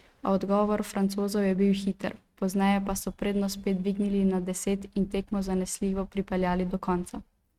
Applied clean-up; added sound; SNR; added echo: neural mask model RNNoise.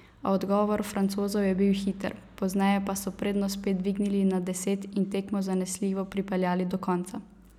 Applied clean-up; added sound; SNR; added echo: none; none; none; none.